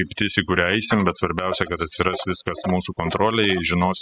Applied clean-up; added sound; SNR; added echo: classical method spectral subtraction.